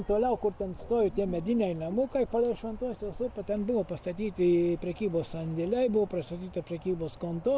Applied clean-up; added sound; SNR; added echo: none; none; none; none.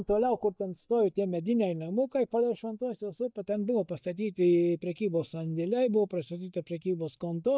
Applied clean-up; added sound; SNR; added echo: neural mask model DeepFilterNet 3.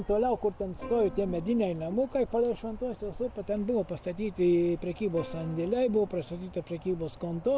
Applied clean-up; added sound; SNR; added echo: none; Plucked string instrument; 19 dB; none.